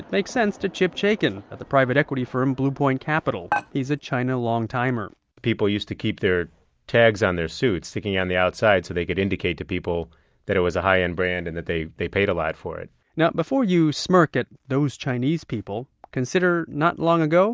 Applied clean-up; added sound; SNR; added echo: none; Dishes, pots, and pans; 9 dB; none.